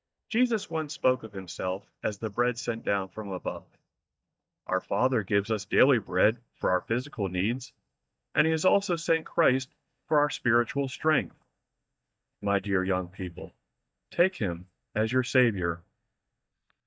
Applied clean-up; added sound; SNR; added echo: neural mask model DeepFilterNet 3.